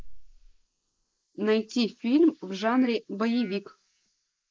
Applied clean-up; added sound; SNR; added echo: neural mask model Resemble Enhance denoiser.